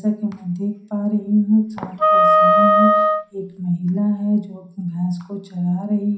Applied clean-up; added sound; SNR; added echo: none; Wind instrument, woodwind instrument; -5 dB; reverberation time 0.5 s.